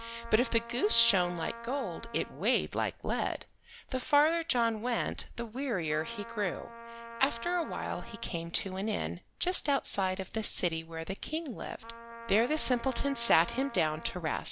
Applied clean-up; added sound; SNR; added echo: none; Trumpet; 17 dB; none.